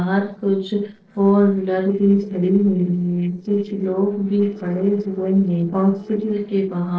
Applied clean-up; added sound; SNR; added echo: neural separator model SepFormer DNS4.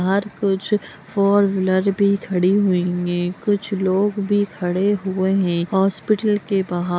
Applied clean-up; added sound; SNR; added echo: none; none; none; none.